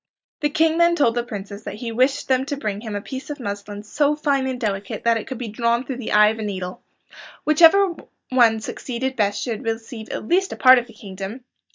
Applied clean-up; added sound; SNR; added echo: neural mask model DeepFilterNet 3.